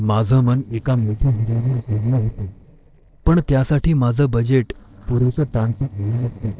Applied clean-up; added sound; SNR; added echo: neural separator model SepFormer DNS4.